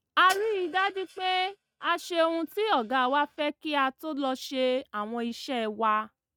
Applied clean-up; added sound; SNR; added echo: neural mask model RNNoise.